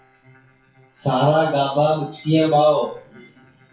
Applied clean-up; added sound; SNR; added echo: classical method WPE with log-MMSE.